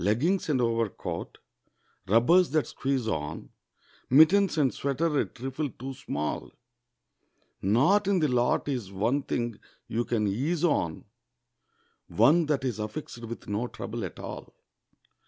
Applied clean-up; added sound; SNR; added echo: none; none; none; none.